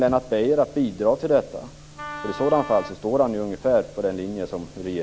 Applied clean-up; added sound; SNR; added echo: none; Wind instrument, woodwind instrument; 12 dB; none.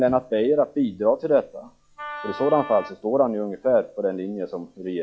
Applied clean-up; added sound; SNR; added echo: classical method log-MMSE.